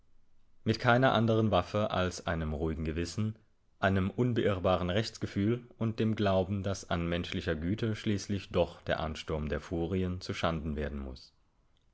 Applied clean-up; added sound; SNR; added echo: none; none; none; none.